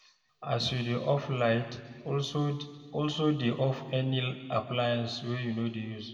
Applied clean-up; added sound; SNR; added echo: none; none; none; reverberation time 1.6 s.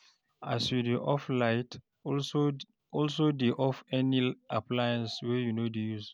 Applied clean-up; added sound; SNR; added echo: none; none; none; none.